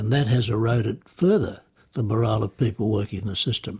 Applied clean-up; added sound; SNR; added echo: none; none; none; none.